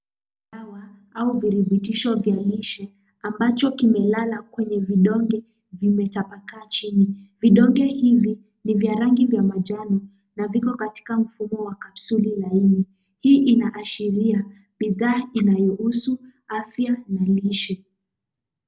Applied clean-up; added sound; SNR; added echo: none; none; none; none.